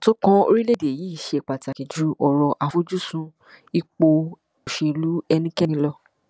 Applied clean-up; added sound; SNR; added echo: none; none; none; none.